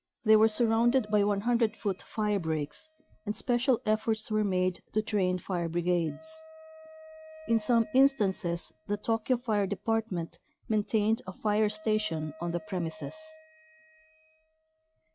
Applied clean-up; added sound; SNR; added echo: classical method log-MMSE.